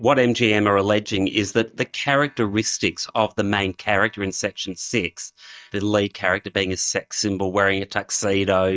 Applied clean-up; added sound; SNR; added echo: neural mask model DeepFilterNet 3.